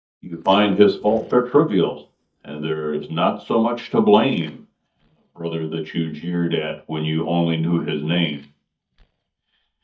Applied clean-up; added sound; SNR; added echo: neural mask model DeepFilterNet 3.